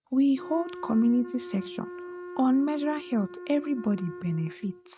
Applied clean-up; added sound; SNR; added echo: neural mask model RNNoise.